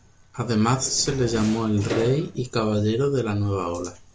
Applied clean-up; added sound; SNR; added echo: none; Door; 11 dB; none.